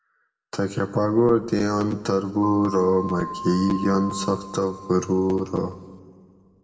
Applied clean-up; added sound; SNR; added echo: none; Keyboard (musical); 11 dB; reverberation time 1.4 s.